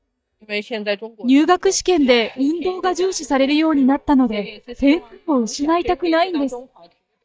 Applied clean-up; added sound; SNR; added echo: neural mask model DeepFilterNet 3.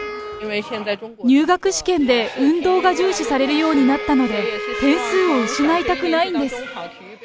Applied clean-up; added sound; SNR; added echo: none; Wind instrument, woodwind instrument; 13 dB; none.